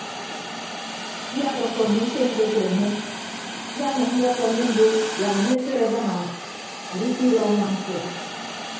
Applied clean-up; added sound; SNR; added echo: none; Hiss; 8 dB; reverberation time 2.1 s.